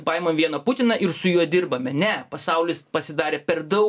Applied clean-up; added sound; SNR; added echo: none; none; none; none.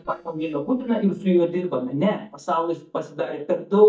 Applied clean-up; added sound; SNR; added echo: neural mask model DeepFilterNet 3.